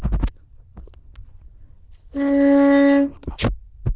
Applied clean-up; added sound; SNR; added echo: neural diffusion model UNIVERSE++.